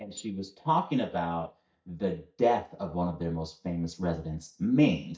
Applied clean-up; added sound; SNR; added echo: neural mask model DeepFilterNet 3.